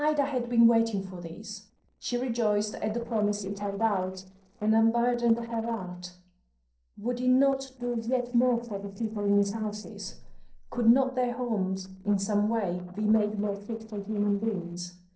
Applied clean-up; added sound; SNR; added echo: neural separator model SepFormer DNS4.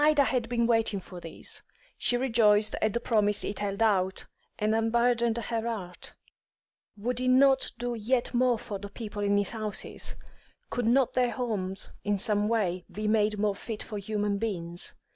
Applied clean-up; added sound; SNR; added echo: none; none; none; none.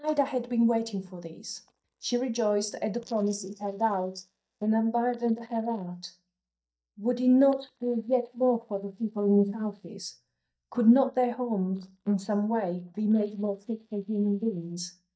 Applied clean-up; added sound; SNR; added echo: neural mask model DeepFilterNet 3.